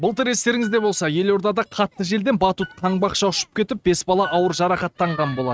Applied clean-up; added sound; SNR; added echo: neural mask model RNNoise.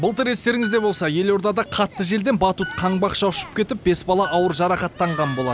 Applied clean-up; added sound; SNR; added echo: none; Piano; 18 dB; none.